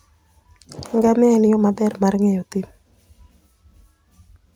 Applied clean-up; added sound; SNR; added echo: none; none; none; none.